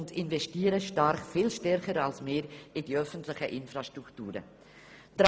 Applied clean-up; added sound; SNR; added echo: none; none; none; none.